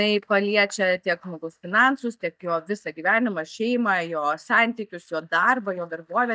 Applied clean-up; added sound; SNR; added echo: neural mask model DeepFilterNet 3.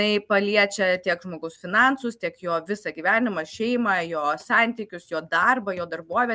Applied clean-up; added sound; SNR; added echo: none; none; none; none.